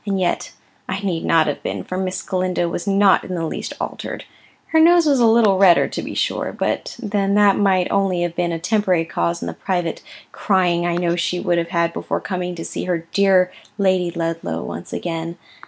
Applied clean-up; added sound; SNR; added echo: none; none; none; none.